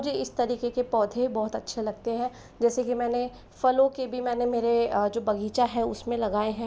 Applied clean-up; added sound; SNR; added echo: none; none; none; none.